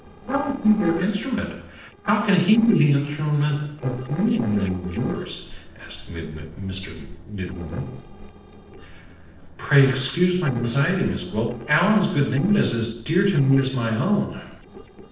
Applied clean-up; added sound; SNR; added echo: neural separator model SepFormer DNS4.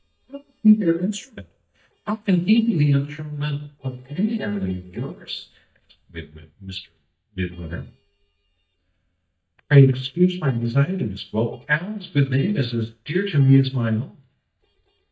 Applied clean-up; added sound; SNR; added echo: neural mask model DeepFilterNet 3.